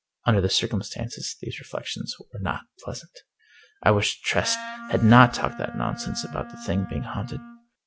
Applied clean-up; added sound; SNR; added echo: none; Wind instrument, woodwind instrument; 14 dB; none.